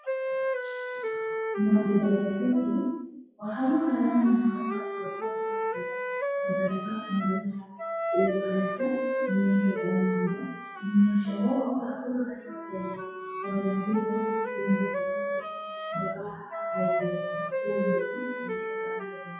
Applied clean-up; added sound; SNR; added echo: classical method WPE with log-MMSE.